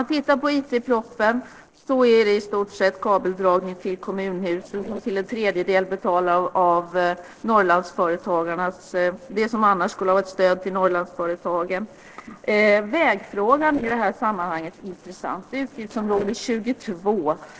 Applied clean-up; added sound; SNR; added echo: neural separator model SepFormer DNS4.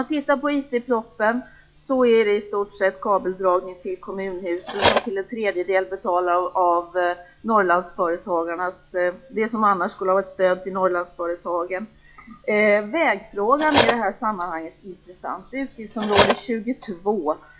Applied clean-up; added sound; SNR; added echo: classical method log-MMSE.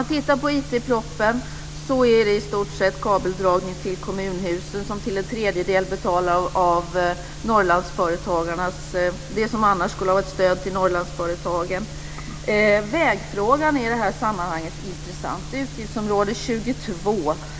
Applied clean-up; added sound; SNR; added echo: none; none; none; none.